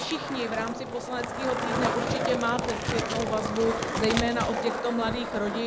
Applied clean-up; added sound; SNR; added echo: none; Skateboard + Crumpling, crinkling; 1 dB; none.